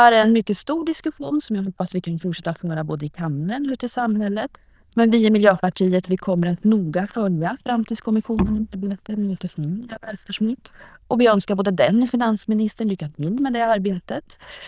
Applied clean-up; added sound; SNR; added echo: neural diffusion model UNIVERSE++.